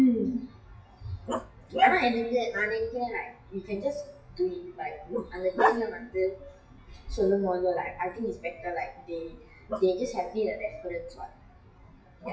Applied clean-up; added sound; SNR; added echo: classical method WPE with log-MMSE.